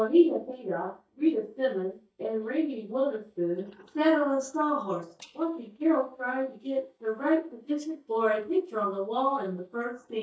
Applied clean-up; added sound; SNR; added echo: neural mask model DeepFilterNet 3.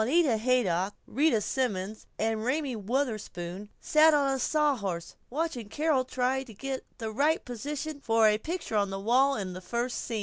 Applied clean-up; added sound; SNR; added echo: none; none; none; none.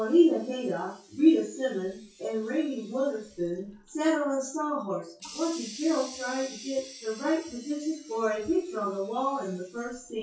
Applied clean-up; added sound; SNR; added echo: classical method WPE with log-MMSE.